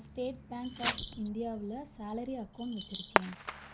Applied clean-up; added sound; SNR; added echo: none; Bird vocalization, bird call, bird song + Fireworks; -1 dB; none.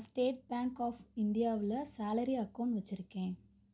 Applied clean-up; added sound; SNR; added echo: none; none; none; none.